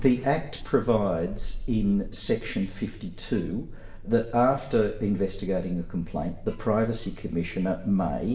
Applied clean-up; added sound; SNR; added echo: none; Alarm; 10 dB; reverberation time 0.7 s.